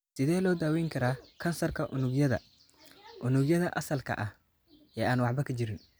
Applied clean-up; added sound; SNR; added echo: none; none; none; none.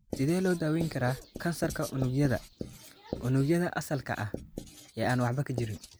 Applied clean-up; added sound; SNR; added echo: none; Writing; 12 dB; none.